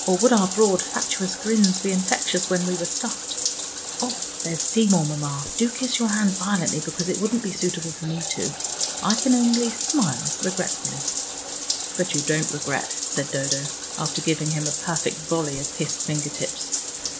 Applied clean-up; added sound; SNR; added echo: none; Bathtub (filling or washing); 3 dB; none.